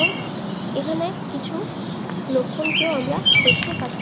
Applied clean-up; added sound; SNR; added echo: none; Bird vocalization, bird call, bird song; -4 dB; none.